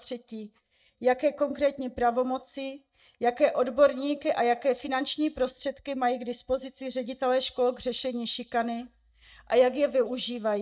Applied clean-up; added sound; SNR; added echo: neural mask model DeepFilterNet 3.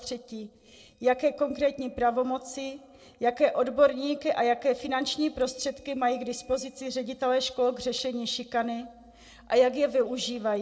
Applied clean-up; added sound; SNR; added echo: neural separator model SepFormer DNS4.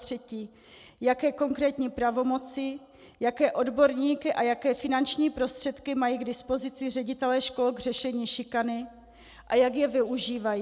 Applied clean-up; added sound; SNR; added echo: none; none; none; none.